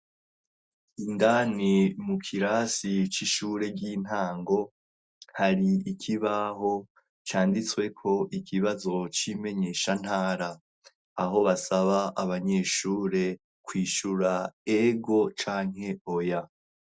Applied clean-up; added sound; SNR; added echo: none; none; none; none.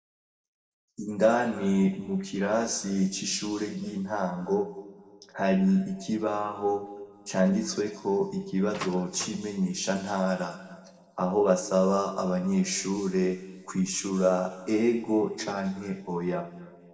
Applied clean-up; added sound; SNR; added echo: neural separator model SepFormer DNS4.